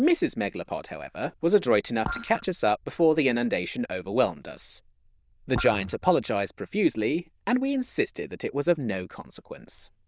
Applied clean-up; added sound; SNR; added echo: neural diffusion model UNIVERSE++.